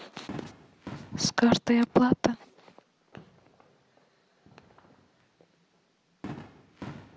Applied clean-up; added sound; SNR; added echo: none; Fireworks; 17 dB; none.